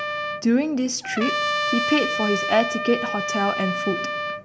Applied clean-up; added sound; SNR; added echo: none; Trumpet; 2 dB; none.